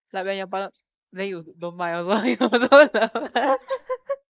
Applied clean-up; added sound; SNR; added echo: neural mask model Resemble Enhance denoiser.